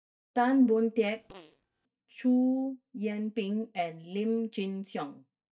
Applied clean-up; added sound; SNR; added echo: neural mask model DeepFilterNet 3.